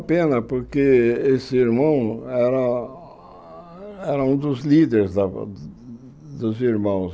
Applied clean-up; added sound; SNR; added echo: none; none; none; none.